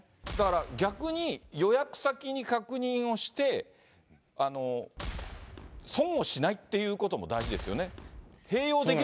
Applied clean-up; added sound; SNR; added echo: none; Boom; 11 dB; none.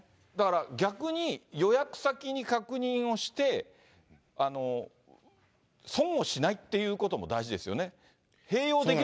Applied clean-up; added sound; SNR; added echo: none; none; none; none.